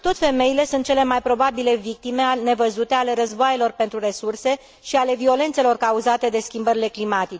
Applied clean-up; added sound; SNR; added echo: neural mask model Resemble Enhance denoiser.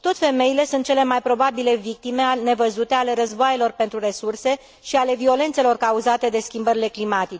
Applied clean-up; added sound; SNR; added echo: none; none; none; none.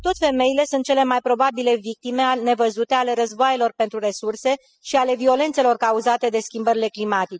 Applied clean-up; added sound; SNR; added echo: classical method spectral subtraction.